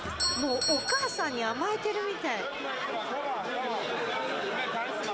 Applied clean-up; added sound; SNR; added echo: none; Doorbell; 7 dB; none.